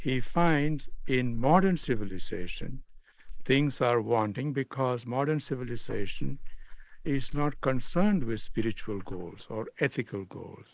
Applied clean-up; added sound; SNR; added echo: neural mask model Resemble Enhance denoiser.